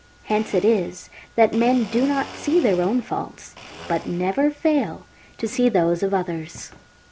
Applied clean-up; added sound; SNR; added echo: none; Domestic sounds, home sounds; 20 dB; none.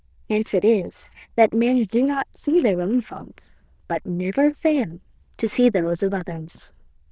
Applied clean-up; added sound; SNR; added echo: neural diffusion model UNIVERSE++.